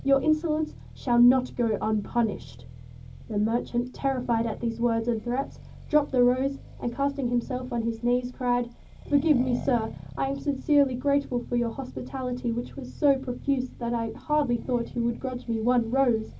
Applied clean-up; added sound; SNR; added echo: none; Accelerating, revving, vroom; 16 dB; reverberation time 0.4 s.